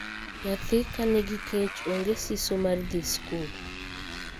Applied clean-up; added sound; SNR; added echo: none; Motorcycle; 7 dB; none.